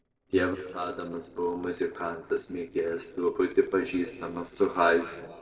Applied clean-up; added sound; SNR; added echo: neural separator model SepFormer DNS4.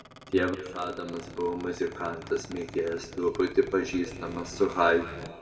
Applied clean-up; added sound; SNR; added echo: none; Squeak; 16 dB; reverberation time 1.7 s.